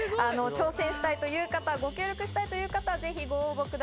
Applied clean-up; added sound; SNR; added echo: none; Wind instrument, woodwind instrument; 12 dB; none.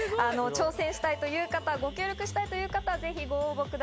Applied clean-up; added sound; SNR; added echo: none; none; none; none.